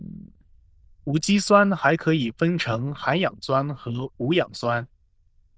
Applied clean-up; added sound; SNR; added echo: neural diffusion model UNIVERSE++.